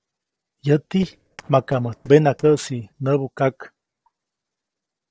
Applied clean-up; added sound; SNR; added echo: neural separator model SepFormer DNS4.